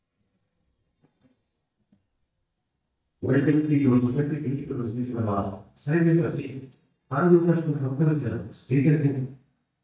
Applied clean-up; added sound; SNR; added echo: neural mask model DeepFilterNet 3.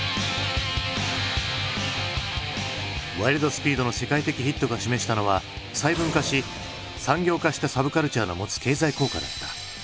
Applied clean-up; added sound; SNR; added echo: none; none; none; none.